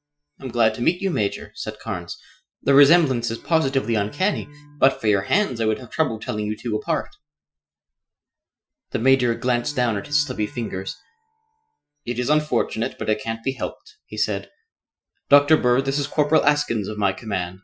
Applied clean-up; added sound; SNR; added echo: classical method Wiener filter.